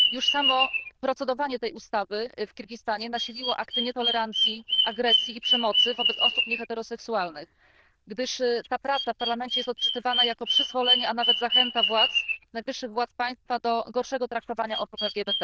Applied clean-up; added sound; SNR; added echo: neural diffusion model UNIVERSE++.